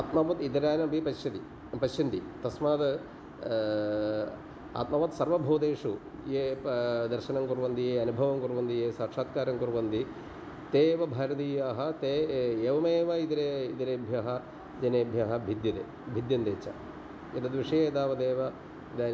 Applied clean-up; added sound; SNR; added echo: none; none; none; none.